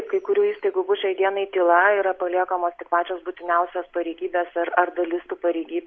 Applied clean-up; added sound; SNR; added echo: none; none; none; none.